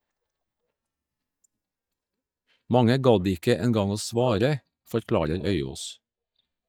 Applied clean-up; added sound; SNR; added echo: neural mask model DeepFilterNet 3.